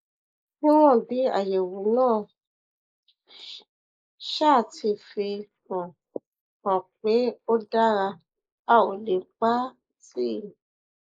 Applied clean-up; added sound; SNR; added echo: neural mask model Resemble Enhance denoiser.